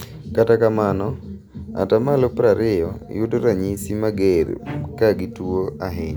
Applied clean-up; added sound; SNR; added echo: none; Bowed string instrument; 16 dB; none.